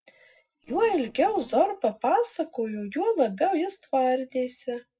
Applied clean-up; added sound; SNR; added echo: neural separator model SepFormer DNS4.